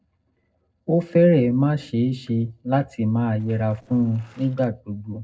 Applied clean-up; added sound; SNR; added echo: neural separator model SepFormer DNS4.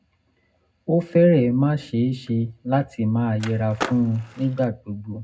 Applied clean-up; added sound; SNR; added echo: none; Skateboard; 11 dB; reverberation time 0.3 s.